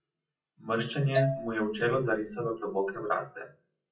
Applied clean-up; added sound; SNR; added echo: classical method WPE with log-MMSE.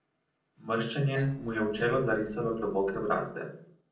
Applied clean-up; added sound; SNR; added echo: neural separator model SepFormer DNS4.